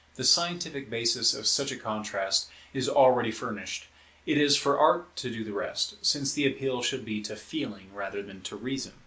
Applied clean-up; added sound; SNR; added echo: none; none; none; none.